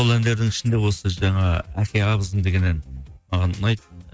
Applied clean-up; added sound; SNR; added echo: neural mask model RNNoise.